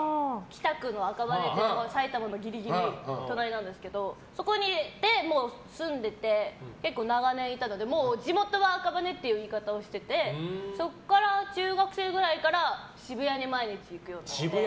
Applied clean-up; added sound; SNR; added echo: none; none; none; none.